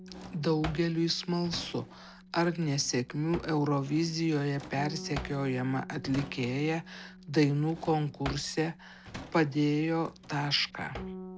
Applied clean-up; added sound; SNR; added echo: none; Bass guitar + Drawer open or close; 14 dB; none.